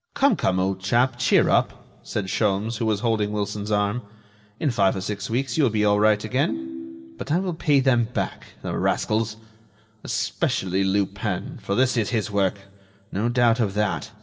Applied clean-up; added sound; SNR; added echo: none; Ringtone; 11 dB; reverberation time 0.3 s.